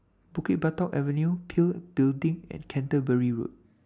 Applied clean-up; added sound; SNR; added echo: none; none; none; none.